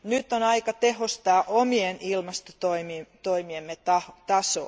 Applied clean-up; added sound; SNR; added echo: none; none; none; none.